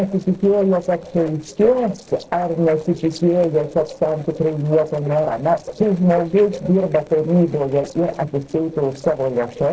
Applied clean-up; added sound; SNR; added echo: neural separator model SepFormer DNS4.